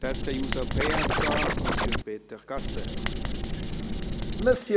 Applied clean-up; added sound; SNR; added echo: none; Writing + Scratching (performance technique); -3 dB; none.